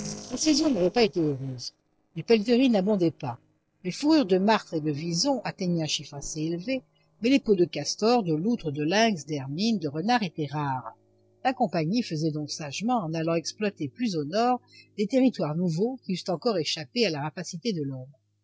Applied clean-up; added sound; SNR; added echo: neural separator model SepFormer DNS4.